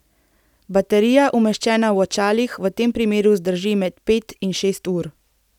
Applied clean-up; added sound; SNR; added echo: none; none; none; none.